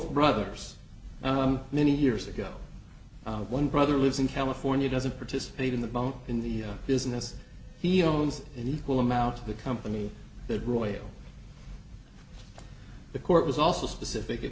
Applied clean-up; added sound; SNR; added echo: none; none; none; none.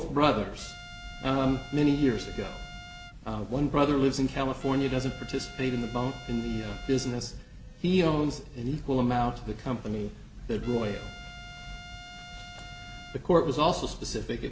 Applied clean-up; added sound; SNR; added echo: none; Trumpet; 17 dB; none.